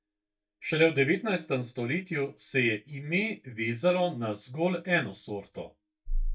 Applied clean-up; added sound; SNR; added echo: neural mask model DeepFilterNet 3.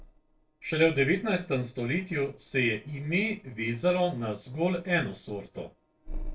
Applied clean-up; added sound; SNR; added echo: neural separator model SepFormer DNS4.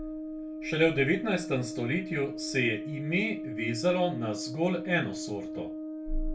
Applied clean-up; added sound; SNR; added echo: none; Brass instrument; 7 dB; reverberation time 0.2 s.